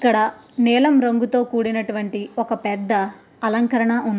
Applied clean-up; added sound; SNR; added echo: none; none; none; none.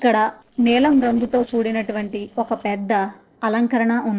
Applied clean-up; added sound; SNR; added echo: neural separator model SepFormer DNS4.